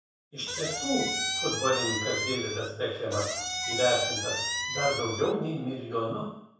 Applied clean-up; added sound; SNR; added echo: none; Squeak; 1 dB; reverberation time 0.7 s.